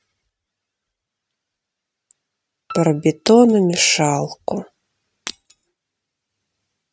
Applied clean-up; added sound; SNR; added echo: neural mask model RNNoise.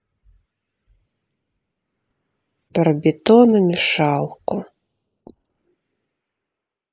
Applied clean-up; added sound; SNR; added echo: neural mask model Resemble Enhance denoiser.